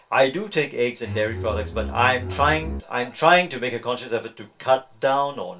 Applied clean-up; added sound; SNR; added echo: none; Bowed string instrument; 7 dB; reverberation time 0.2 s.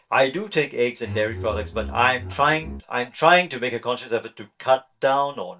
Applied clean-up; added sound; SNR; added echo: neural mask model DeepFilterNet 3.